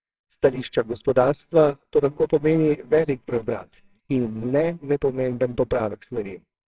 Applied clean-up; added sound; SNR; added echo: neural separator model SepFormer WHAMR!.